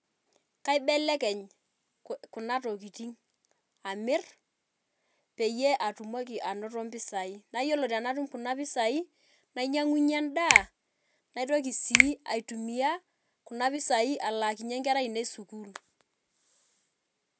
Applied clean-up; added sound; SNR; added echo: none; Finger snapping; -3 dB; none.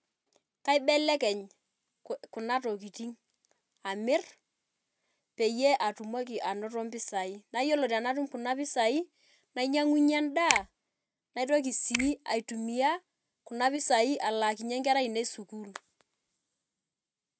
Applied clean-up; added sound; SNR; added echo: neural mask model RNNoise.